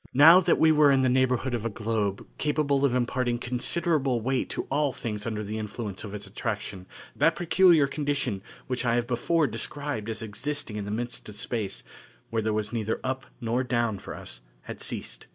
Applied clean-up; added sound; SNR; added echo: neural separator model SepFormer DNS4.